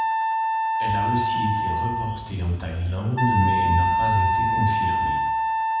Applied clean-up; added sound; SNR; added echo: none; Wind instrument, woodwind instrument; -4 dB; reverberation time 1.0 s.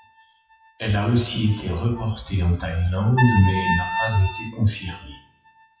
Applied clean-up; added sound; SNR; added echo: classical method WPE with log-MMSE.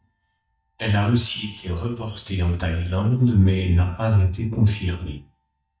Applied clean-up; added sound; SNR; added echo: neural mask model DeepFilterNet 3.